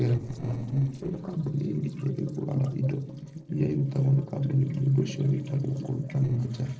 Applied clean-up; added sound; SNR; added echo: neural separator model SepFormer DNS4.